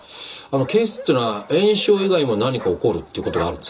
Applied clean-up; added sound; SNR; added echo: none; Bark; 18 dB; reverberation time 0.2 s.